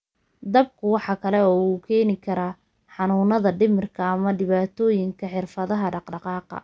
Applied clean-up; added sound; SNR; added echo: none; none; none; none.